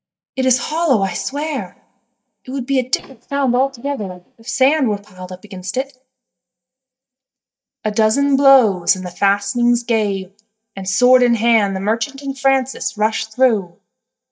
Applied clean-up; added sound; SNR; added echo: neural mask model DeepFilterNet 3.